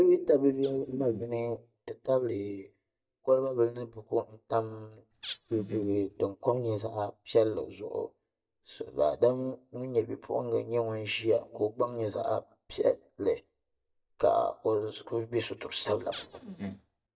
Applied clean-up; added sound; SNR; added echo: neural mask model DeepFilterNet 3.